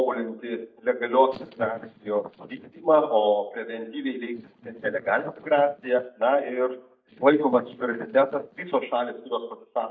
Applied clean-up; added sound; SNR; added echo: neural mask model DeepFilterNet 3.